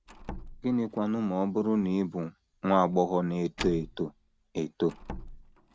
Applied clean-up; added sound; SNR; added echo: none; Slam; 15 dB; none.